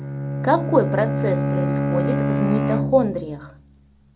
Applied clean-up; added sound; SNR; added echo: none; Bowed string instrument; 0 dB; none.